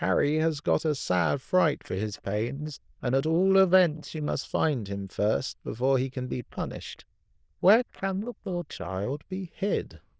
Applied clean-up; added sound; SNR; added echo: neural diffusion model UNIVERSE++.